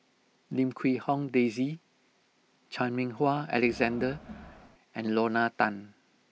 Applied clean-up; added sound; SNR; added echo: none; Crowd; 14 dB; none.